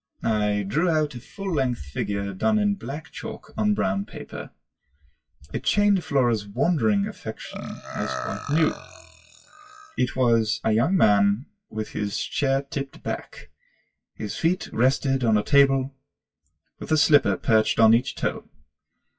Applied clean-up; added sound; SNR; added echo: classical method WPE with log-MMSE.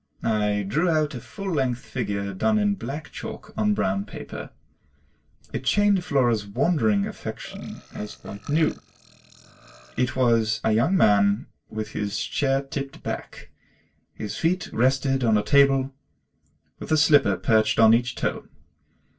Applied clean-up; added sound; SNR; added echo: neural separator model SepFormer DNS4.